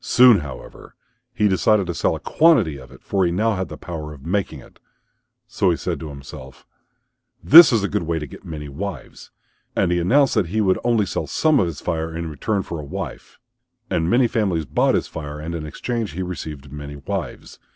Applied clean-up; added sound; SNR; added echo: none; none; none; none.